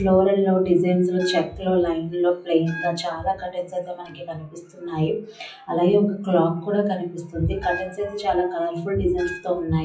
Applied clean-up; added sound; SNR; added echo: classical method WPE with log-MMSE.